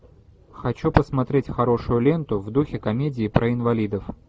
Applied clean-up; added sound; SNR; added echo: none; none; none; none.